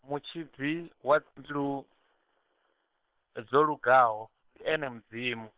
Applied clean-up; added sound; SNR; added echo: neural separator model SepFormer WHAM!.